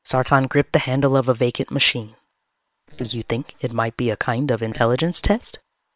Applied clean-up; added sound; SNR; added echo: neural separator model SepFormer WHAM!.